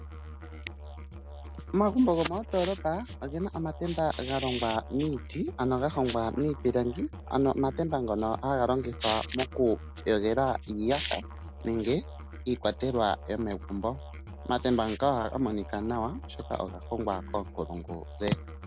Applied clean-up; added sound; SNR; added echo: none; Musical instrument; 12 dB; none.